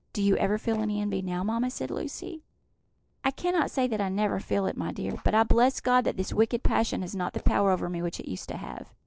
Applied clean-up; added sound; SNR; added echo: neural separator model SepFormer DNS4.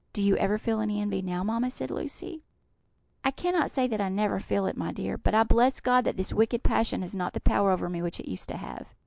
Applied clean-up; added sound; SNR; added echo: none; none; none; none.